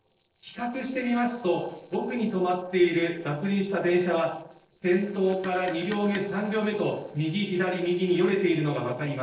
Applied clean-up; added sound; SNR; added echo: neural separator model SepFormer DNS4.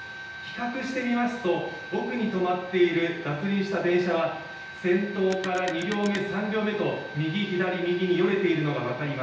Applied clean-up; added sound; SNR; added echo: none; Telephone; 15 dB; reverberation time 0.9 s.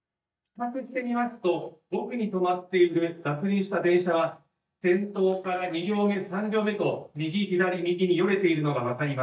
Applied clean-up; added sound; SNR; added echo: neural mask model DeepFilterNet 3.